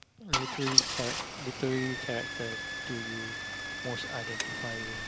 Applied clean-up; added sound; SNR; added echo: none; Engine starting / Car; -3 dB; none.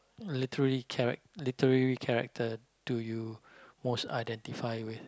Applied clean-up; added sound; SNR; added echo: none; none; none; none.